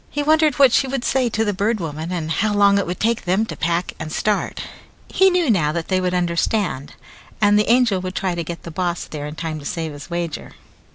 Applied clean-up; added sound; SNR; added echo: none; none; none; none.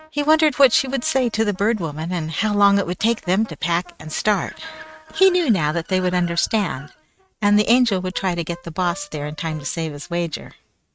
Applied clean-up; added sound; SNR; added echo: neural mask model RNNoise.